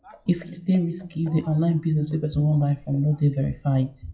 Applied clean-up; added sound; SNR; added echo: classical method WPE with log-MMSE.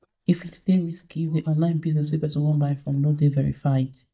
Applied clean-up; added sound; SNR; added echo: neural mask model DeepFilterNet 3.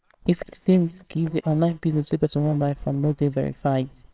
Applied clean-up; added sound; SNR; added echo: neural separator model SepFormer WHAMR!.